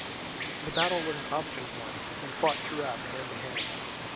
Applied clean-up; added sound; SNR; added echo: none; Water; -2 dB; none.